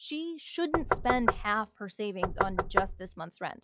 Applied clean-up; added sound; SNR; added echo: classical method log-MMSE.